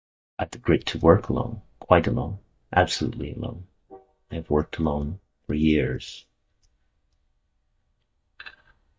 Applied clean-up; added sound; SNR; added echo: neural mask model DeepFilterNet 3.